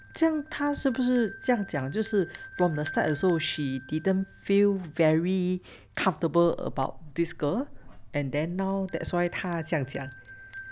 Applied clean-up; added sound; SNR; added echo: none; Bell; 5 dB; none.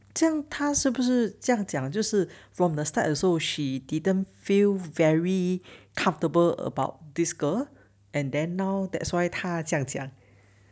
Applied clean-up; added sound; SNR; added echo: none; none; none; none.